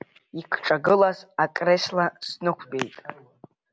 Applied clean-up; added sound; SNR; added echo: none; none; none; none.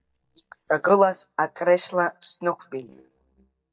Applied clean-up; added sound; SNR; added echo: neural mask model DeepFilterNet 3.